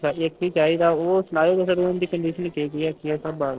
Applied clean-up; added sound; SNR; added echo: neural separator model SepFormer DNS4.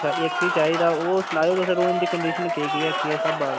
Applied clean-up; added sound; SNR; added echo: none; Applause; 3 dB; none.